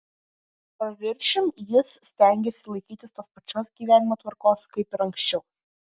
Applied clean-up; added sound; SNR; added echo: none; none; none; none.